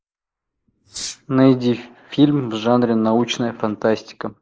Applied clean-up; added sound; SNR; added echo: neural mask model Resemble Enhance denoiser.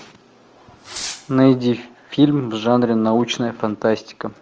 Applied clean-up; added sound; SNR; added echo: none; Fireworks; 15 dB; none.